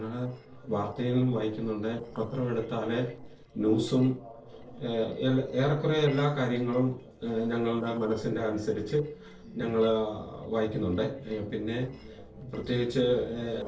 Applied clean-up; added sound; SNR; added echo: neural separator model SepFormer DNS4.